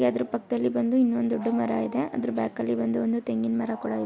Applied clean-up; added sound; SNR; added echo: none; Wild animals; 20 dB; none.